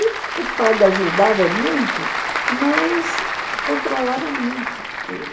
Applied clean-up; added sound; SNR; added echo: none; Applause / Crowd; 3 dB; reverberation time 0.2 s.